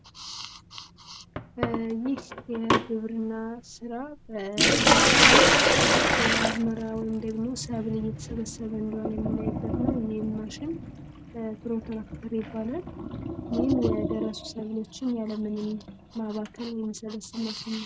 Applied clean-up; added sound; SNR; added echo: none; Sink (filling or washing); -4 dB; none.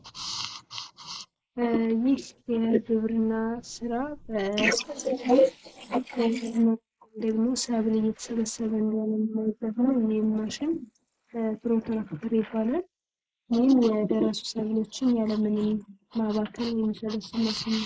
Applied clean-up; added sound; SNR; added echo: neural mask model Resemble Enhance denoiser.